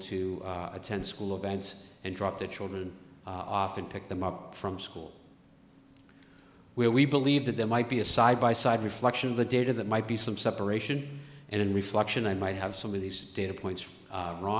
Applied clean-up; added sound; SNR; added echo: none; none; none; none.